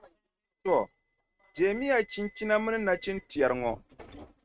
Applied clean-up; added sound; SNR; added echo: neural mask model RNNoise.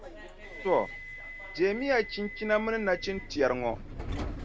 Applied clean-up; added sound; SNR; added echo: none; Subway, metro, underground; 9 dB; none.